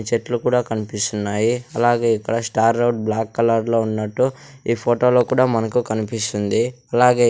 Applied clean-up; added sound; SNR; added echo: none; none; none; none.